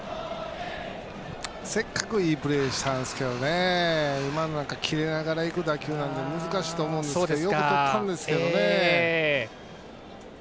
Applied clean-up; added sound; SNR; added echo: none; none; none; none.